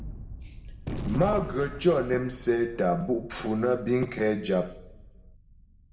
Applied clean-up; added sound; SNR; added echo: none; Gunshot, gunfire; 12 dB; reverberation time 0.8 s.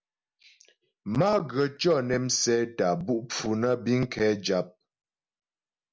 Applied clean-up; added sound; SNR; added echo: none; none; none; none.